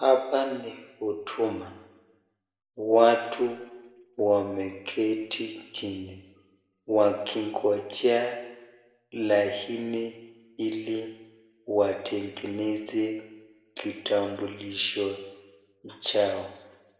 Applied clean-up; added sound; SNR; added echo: none; none; none; reverberation time 1.1 s.